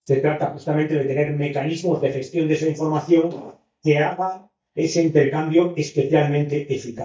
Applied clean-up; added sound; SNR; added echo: neural mask model DeepFilterNet 3.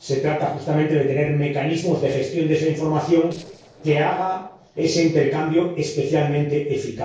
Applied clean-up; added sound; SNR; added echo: neural separator model SepFormer DNS4.